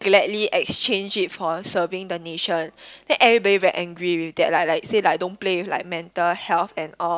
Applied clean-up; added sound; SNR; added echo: none; none; none; none.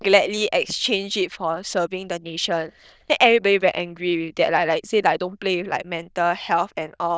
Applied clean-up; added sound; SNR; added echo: neural diffusion model UNIVERSE++.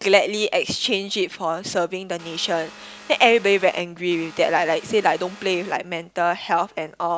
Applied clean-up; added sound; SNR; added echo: none; Vehicle; 20 dB; none.